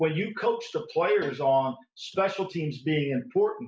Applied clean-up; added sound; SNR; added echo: none; Guitar; 17 dB; none.